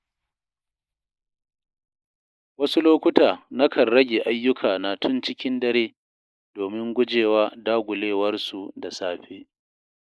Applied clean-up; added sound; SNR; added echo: neural mask model Resemble Enhance denoiser.